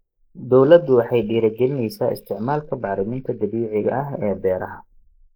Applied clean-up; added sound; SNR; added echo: neural mask model Resemble Enhance denoiser.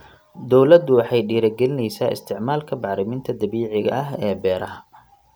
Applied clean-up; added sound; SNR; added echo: none; none; none; none.